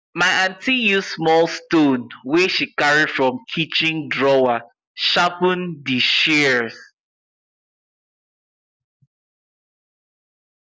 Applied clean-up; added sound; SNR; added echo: none; none; none; none.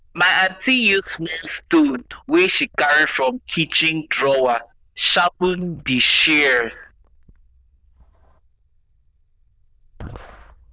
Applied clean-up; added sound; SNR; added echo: neural diffusion model UNIVERSE++.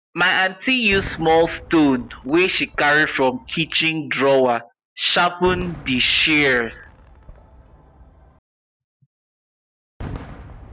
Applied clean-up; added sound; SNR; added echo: none; Fireworks; 18 dB; none.